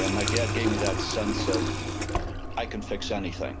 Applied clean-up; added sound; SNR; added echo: none; Water tap, faucet; -3 dB; none.